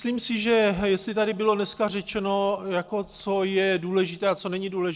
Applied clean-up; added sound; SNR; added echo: neural separator model SepFormer DNS4.